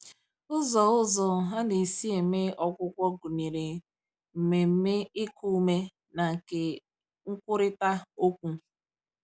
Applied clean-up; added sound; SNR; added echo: none; none; none; none.